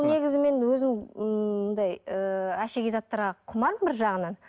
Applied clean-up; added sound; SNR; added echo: none; none; none; none.